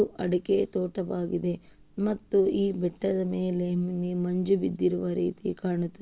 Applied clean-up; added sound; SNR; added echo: none; none; none; none.